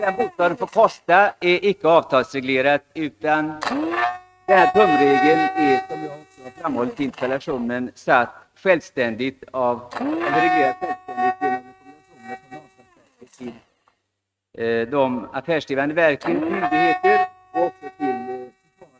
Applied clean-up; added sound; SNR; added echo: neural mask model RNNoise.